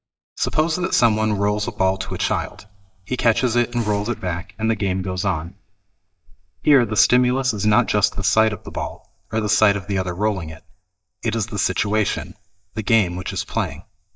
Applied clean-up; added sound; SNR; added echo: neural mask model DeepFilterNet 3.